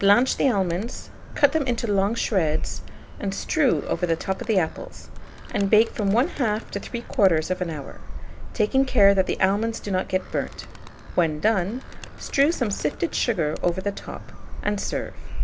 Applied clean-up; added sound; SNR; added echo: none; Animal; 7 dB; none.